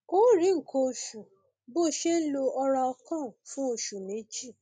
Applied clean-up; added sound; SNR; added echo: none; none; none; none.